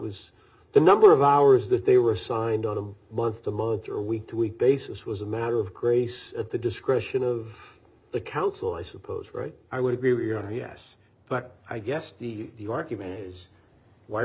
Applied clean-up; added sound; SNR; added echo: none; none; none; none.